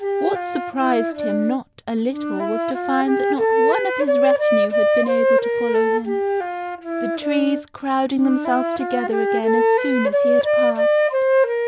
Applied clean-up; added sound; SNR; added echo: none; Wind instrument, woodwind instrument; -4 dB; none.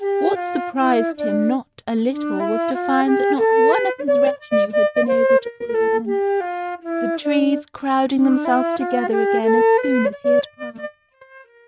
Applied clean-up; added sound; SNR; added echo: neural mask model RNNoise.